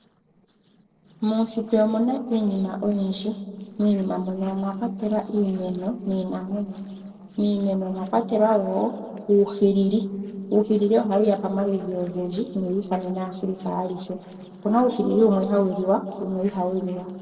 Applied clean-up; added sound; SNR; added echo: neural separator model SepFormer DNS4.